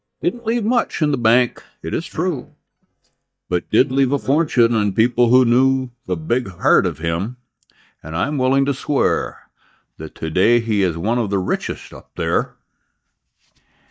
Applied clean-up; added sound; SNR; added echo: neural mask model DeepFilterNet 3.